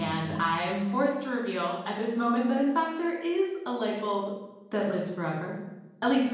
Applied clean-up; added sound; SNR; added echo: none; none; none; reverberation time 1.0 s.